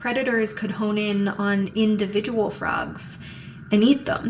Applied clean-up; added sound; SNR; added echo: none; none; none; reverberation time 0.5 s.